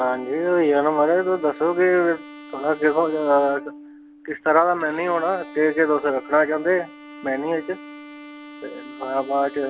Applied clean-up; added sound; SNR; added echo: none; Bowed string instrument; 18 dB; none.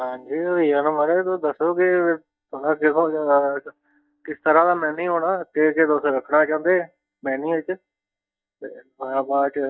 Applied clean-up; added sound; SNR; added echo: neural mask model DeepFilterNet 3.